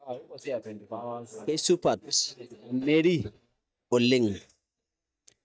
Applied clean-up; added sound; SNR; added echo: neural mask model DeepFilterNet 3.